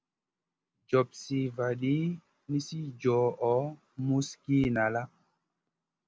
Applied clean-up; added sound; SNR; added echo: none; none; none; none.